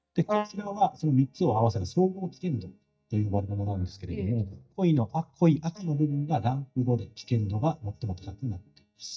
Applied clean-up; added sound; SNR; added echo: neural mask model DeepFilterNet 3.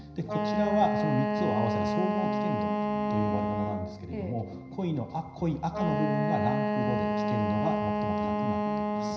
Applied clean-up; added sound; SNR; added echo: none; Wind instrument, woodwind instrument; -3 dB; reverberation time 0.9 s.